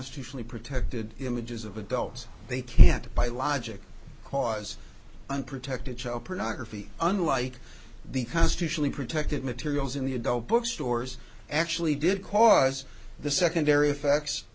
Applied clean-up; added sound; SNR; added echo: none; none; none; none.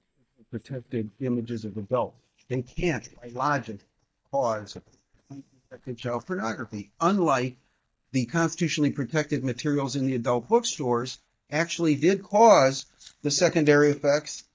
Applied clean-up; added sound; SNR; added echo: neural mask model DeepFilterNet 3.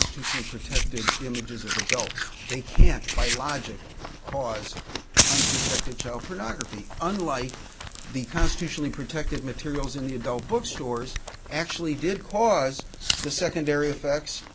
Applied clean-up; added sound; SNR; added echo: none; Chewing, mastication + Fire; 5 dB; none.